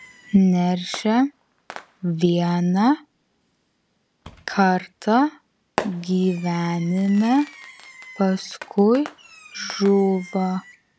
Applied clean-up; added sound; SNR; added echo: none; Fireworks; 18 dB; none.